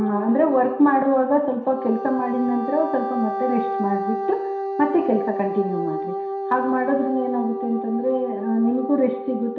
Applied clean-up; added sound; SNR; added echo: none; Wind instrument, woodwind instrument; 6 dB; reverberation time 0.7 s.